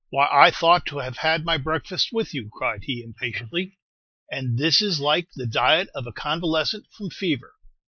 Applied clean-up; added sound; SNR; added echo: neural mask model Resemble Enhance denoiser.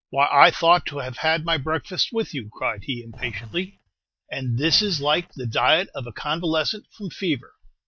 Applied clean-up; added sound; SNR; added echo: neural mask model DeepFilterNet 3.